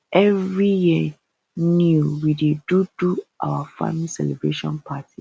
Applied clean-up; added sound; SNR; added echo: none; none; none; none.